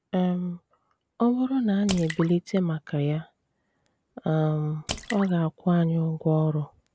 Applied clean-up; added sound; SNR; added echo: none; Drip / Splash, splatter; 15 dB; none.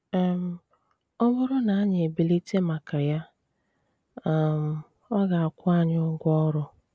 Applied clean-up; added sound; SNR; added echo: none; none; none; none.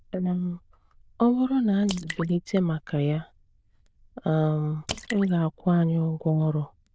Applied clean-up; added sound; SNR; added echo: neural diffusion model UNIVERSE++.